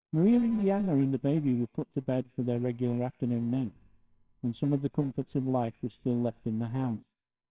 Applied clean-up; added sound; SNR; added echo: neural separator model SepFormer WHAMR!.